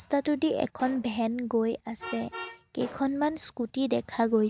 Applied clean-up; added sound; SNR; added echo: none; Vehicle horn, car horn, honking + Explosion; 18 dB; none.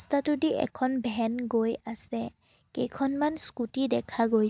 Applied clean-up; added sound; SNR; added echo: none; none; none; none.